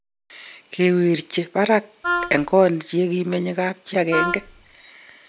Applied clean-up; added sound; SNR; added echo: none; Wind instrument, woodwind instrument; 5 dB; none.